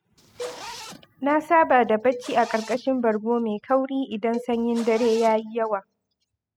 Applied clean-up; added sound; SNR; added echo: classical method spectral subtraction.